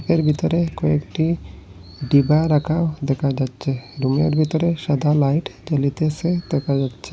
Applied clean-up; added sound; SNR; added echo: none; none; none; none.